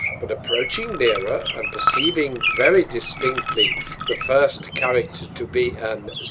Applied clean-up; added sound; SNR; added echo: none; Bird + Liquid; 2 dB; none.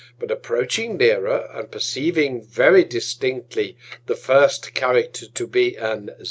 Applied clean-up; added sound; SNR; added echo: none; none; none; none.